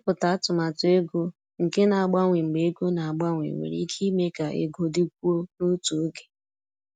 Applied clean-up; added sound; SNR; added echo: none; none; none; none.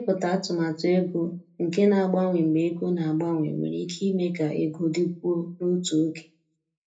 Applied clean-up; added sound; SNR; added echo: none; none; none; reverberation time 0.3 s.